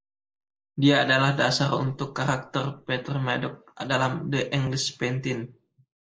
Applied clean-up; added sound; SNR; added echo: neural mask model Resemble Enhance denoiser.